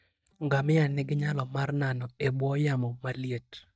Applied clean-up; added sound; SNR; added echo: neural mask model DeepFilterNet 3.